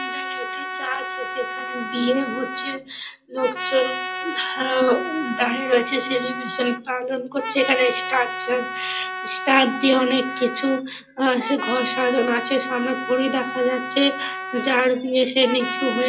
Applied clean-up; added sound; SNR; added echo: none; Trumpet; 7 dB; reverberation time 0.2 s.